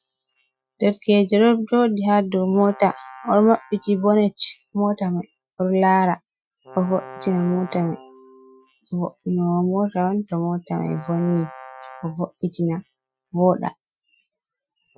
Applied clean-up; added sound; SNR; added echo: classical method Wiener filter.